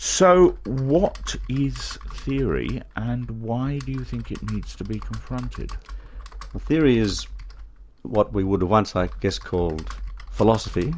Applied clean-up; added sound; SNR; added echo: none; Computer keyboard; 11 dB; none.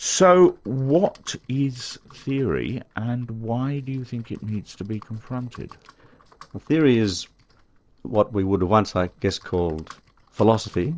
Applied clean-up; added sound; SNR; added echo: neural separator model SepFormer DNS4.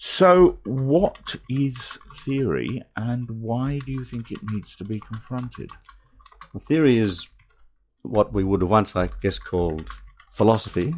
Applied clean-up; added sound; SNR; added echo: classical method log-MMSE.